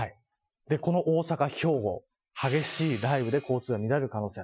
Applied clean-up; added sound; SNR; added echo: classical method Wiener filter.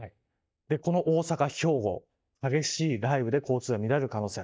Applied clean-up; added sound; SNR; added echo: neural mask model DeepFilterNet 3.